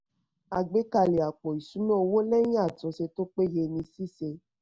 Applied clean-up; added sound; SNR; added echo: none; none; none; none.